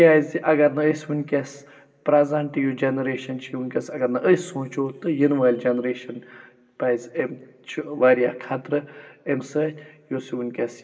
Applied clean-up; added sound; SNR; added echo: none; none; none; reverberation time 0.6 s.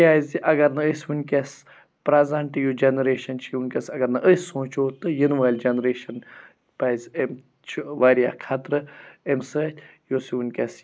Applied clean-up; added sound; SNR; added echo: none; none; none; none.